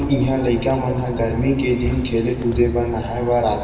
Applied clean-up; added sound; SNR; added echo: none; Bus; 7 dB; reverberation time 1.3 s.